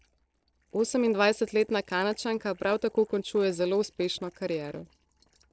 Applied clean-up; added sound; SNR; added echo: neural separator model SepFormer DNS4.